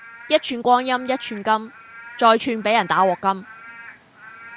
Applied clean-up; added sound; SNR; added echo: none; Rain / Frog; 20 dB; none.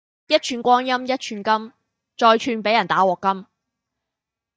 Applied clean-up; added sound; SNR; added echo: neural mask model DeepFilterNet 3.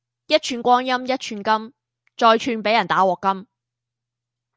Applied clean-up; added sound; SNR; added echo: none; none; none; none.